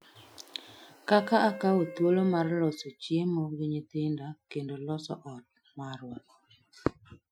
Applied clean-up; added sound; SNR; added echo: classical method Wiener filter.